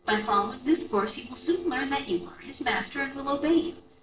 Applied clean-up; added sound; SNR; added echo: neural separator model SepFormer DNS4.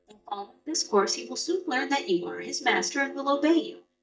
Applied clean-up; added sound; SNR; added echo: neural mask model DeepFilterNet 3.